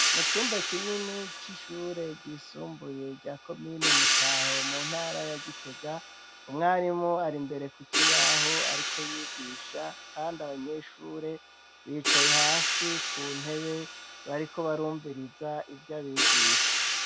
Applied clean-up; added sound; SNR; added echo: none; Hi-hat; -5 dB; none.